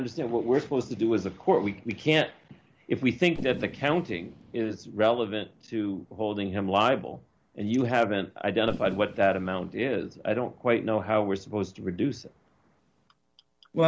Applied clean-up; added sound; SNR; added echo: none; Fireworks; 20 dB; none.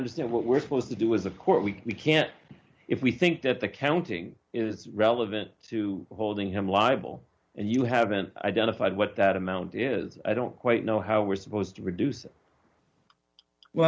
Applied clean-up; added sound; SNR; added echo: none; none; none; none.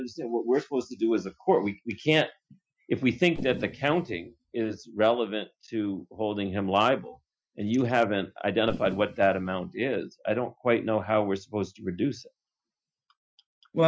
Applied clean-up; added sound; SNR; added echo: classical method Wiener filter.